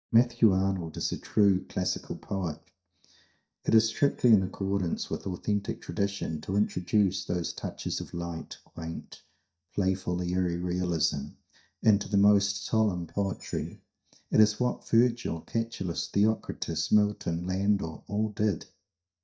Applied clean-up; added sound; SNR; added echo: neural mask model DeepFilterNet 3.